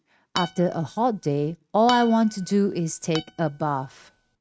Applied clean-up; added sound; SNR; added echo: neural mask model RNNoise.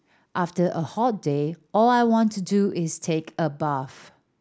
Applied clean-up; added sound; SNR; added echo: none; none; none; none.